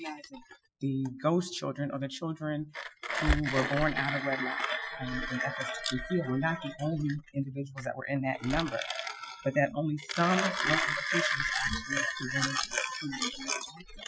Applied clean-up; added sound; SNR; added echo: classical method Wiener filter.